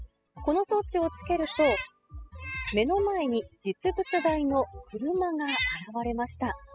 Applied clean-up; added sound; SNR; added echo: classical method spectral subtraction.